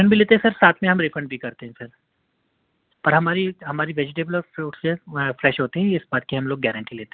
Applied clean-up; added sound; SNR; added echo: none; none; none; none.